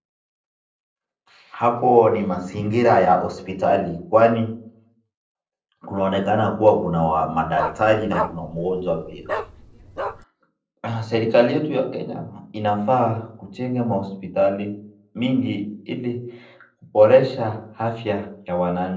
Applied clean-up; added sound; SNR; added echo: neural separator model SepFormer DNS4.